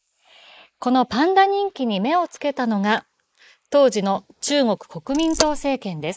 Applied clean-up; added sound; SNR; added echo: neural mask model Resemble Enhance denoiser.